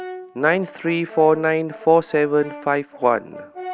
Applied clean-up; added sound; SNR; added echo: none; Brass instrument; 17 dB; none.